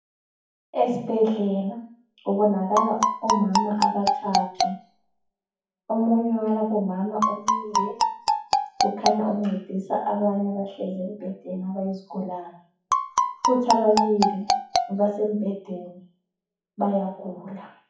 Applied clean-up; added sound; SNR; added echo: classical method WPE with log-MMSE.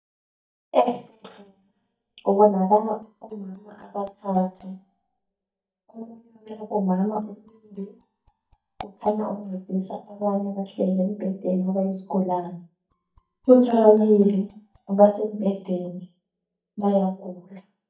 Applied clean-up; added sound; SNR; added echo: neural mask model DeepFilterNet 3.